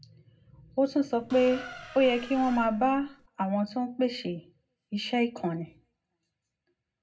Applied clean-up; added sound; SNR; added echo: none; Squeak; 15 dB; reverberation time 0.3 s.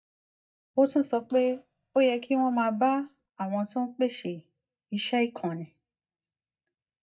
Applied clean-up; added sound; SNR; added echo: neural mask model DeepFilterNet 3.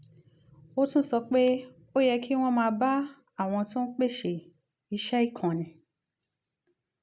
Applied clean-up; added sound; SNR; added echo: none; none; none; none.